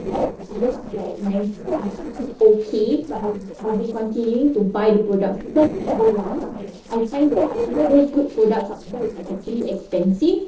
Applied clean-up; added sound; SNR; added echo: neural separator model SepFormer DNS4.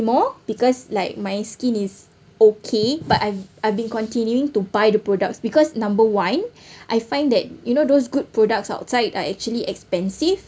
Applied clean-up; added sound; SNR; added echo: none; none; none; none.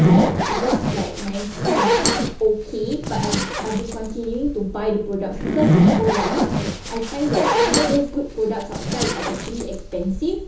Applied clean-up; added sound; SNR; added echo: none; Zipper (clothing); -3 dB; reverberation time 1.2 s.